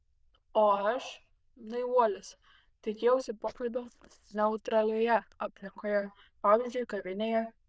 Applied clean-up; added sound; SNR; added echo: neural diffusion model UNIVERSE++.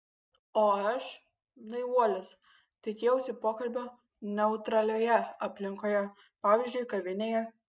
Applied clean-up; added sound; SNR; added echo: none; none; none; none.